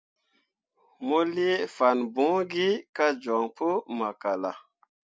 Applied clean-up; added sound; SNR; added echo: none; none; none; none.